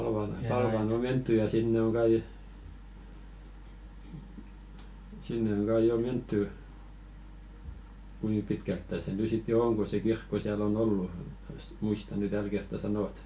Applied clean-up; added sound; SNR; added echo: none; none; none; none.